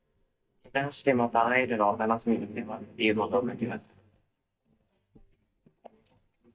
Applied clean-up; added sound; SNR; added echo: neural mask model DeepFilterNet 3.